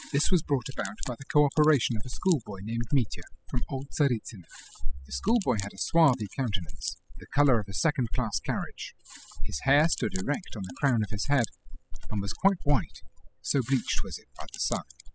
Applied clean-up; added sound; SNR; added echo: classical method spectral subtraction.